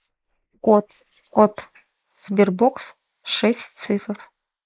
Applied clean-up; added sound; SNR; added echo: neural mask model Resemble Enhance denoiser.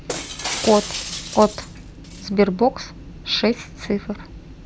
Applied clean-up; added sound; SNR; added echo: none; Shatter; 11 dB; none.